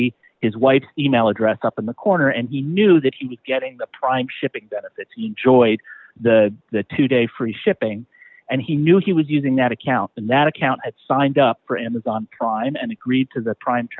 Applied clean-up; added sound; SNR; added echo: none; none; none; none.